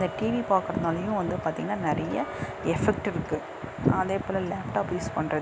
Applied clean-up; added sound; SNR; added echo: none; Tick-tock; 14 dB; none.